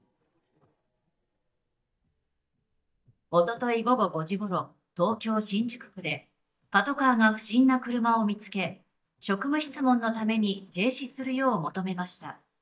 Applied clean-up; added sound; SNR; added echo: neural mask model DeepFilterNet 3.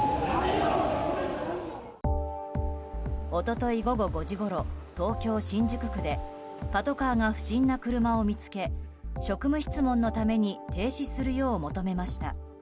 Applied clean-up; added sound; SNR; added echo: none; none; none; none.